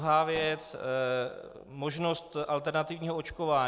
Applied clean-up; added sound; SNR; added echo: neural separator model SepFormer DNS4.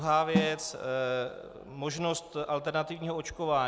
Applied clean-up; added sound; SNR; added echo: none; Snare drum; 8 dB; none.